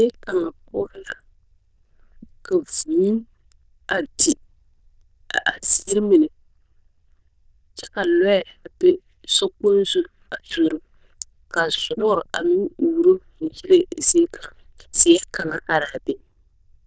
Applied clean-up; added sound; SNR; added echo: neural diffusion model UNIVERSE++.